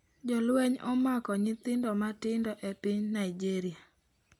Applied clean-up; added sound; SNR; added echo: none; none; none; none.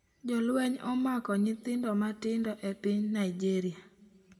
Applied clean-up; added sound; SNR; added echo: none; none; none; reverberation time 1.1 s.